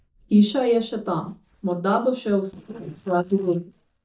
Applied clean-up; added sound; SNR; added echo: neural mask model DeepFilterNet 3.